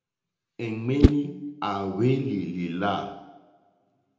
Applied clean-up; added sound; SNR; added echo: none; Whoosh, swoosh, swish; -1 dB; reverberation time 0.8 s.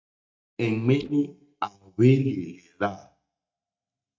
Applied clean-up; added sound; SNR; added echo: neural mask model DeepFilterNet 3.